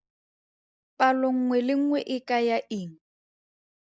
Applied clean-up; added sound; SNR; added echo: neural mask model Resemble Enhance denoiser.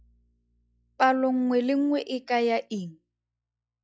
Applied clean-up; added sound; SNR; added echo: classical method log-MMSE.